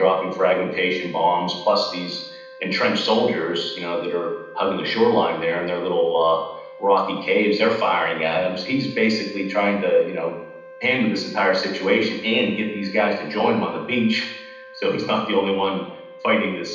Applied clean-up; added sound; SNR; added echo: none; Wind instrument, woodwind instrument; 19 dB; reverberation time 0.9 s.